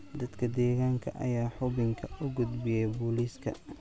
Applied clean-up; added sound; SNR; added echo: none; none; none; none.